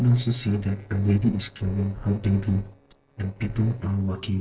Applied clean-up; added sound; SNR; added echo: neural separator model SepFormer DNS4.